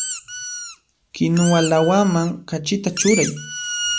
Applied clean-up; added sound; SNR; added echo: none; Squeak; 8 dB; none.